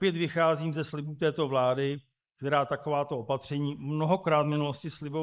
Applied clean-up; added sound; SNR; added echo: neural mask model Resemble Enhance denoiser.